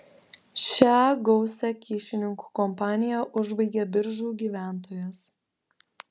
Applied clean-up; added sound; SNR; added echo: none; none; none; none.